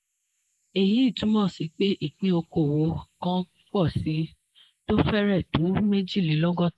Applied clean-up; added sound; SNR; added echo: neural mask model Resemble Enhance denoiser.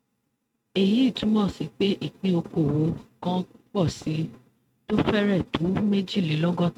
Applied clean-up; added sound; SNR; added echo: neural mask model RNNoise.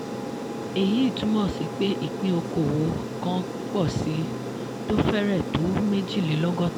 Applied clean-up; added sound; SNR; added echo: none; Aircraft; 6 dB; none.